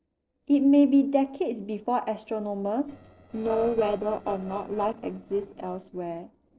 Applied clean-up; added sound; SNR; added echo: neural separator model SepFormer DNS4.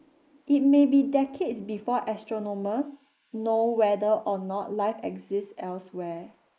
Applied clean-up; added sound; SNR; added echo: neural mask model Resemble Enhance denoiser.